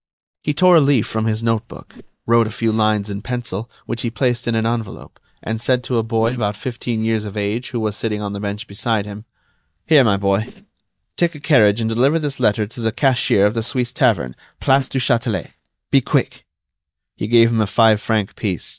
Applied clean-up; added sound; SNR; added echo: neural mask model DeepFilterNet 3.